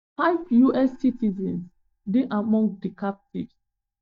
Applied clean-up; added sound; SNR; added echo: neural mask model DeepFilterNet 3.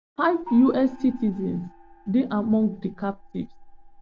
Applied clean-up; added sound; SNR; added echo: none; Gong; 20 dB; none.